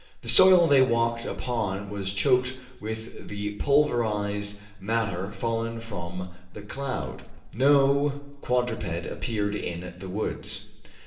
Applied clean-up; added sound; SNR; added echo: none; none; none; reverberation time 0.7 s.